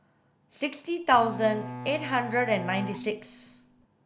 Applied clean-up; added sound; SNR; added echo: none; Bowed string instrument; 10 dB; none.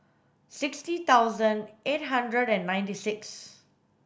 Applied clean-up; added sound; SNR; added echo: none; none; none; none.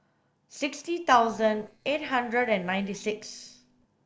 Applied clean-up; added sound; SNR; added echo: neural separator model SepFormer DNS4.